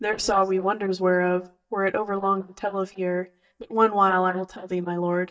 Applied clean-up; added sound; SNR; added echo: neural mask model DeepFilterNet 3.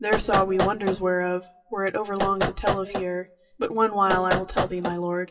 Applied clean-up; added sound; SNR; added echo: classical method WPE with log-MMSE.